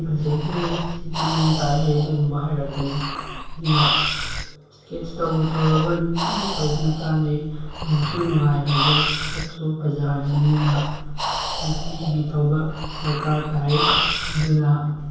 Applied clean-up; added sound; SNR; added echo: none; Breathing; 5 dB; reverberation time 0.7 s.